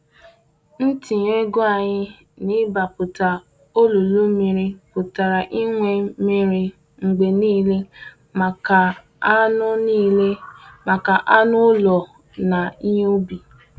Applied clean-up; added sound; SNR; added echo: none; none; none; none.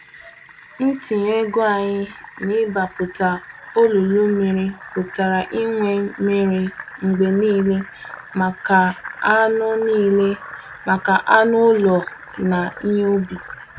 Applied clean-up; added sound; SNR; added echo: none; Fill (with liquid); 18 dB; none.